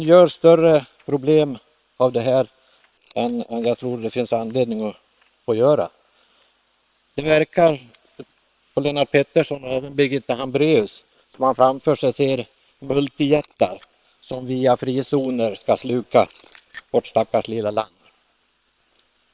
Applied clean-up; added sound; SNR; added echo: neural separator model SepFormer WHAM!.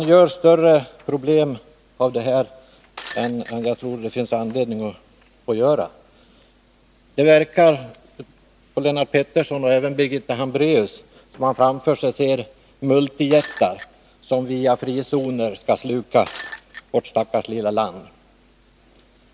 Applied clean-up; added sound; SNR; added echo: none; Shatter; 16 dB; none.